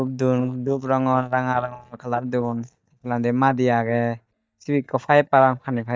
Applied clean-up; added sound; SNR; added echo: neural mask model DeepFilterNet 3.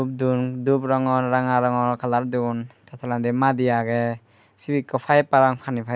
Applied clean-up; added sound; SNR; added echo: none; none; none; none.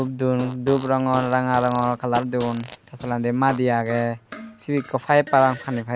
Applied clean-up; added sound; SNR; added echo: none; Fart; 17 dB; none.